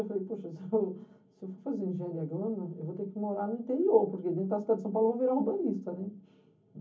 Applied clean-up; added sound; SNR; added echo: none; none; none; reverberation time 0.3 s.